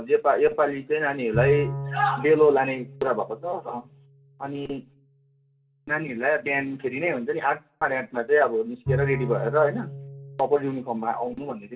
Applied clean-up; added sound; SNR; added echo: none; Bowed string instrument; 10 dB; reverberation time 0.2 s.